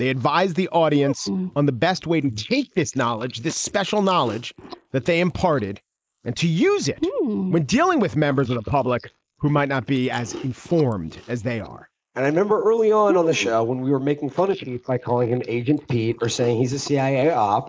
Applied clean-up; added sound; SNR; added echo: neural mask model Resemble Enhance denoiser.